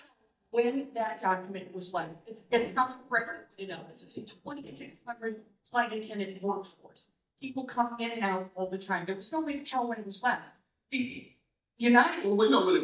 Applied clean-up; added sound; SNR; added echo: neural mask model DeepFilterNet 3.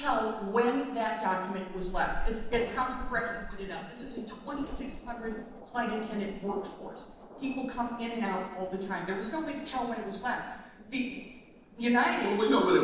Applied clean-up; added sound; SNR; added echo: neural separator model SepFormer DNS4.